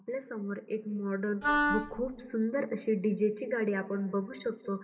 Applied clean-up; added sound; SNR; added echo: none; Wind instrument, woodwind instrument; -2 dB; reverberation time 2.4 s.